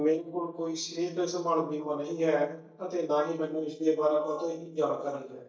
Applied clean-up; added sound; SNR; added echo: neural mask model DeepFilterNet 3.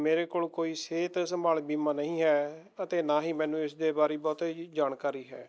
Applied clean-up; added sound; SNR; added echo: none; none; none; none.